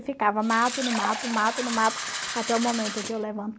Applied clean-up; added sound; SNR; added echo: none; Fill (with liquid); 6 dB; none.